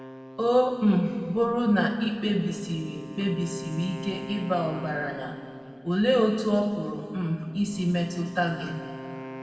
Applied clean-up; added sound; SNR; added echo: none; Wind instrument, woodwind instrument; 16 dB; reverberation time 2.1 s.